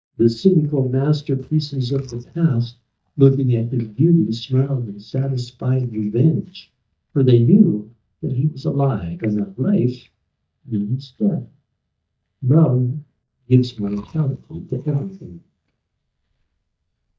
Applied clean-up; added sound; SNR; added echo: neural mask model DeepFilterNet 3.